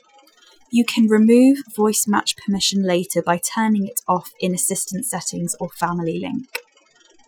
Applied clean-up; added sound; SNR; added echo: classical method Wiener filter.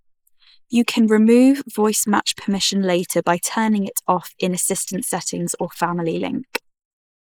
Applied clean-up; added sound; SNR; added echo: neural mask model Resemble Enhance denoiser.